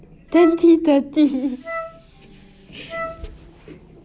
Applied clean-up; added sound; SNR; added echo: none; Wind instrument, woodwind instrument; 13 dB; none.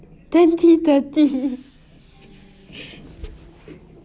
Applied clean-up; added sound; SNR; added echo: none; none; none; none.